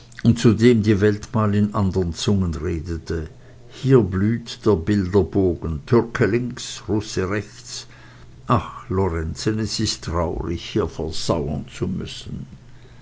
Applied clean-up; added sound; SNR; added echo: none; none; none; none.